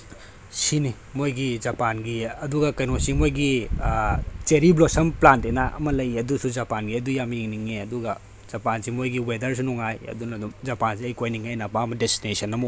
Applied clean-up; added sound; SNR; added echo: none; none; none; none.